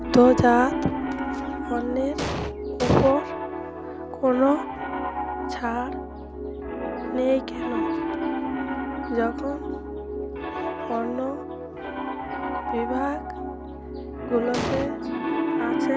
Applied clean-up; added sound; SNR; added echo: none; Explosion + Piano; 2 dB; none.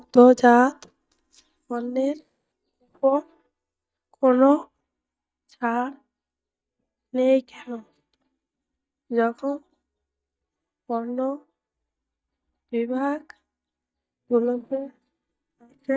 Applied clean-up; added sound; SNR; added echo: neural mask model DeepFilterNet 3.